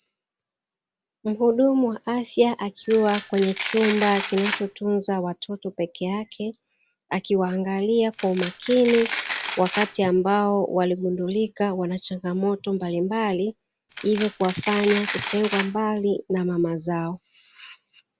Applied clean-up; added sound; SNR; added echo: none; Domestic sounds, home sounds; 6 dB; none.